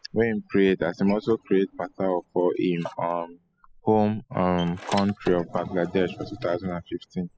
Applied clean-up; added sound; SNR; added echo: classical method spectral subtraction.